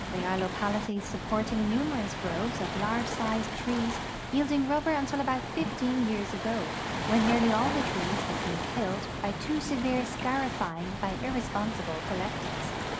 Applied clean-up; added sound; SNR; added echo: none; Waves, surf; 3 dB; none.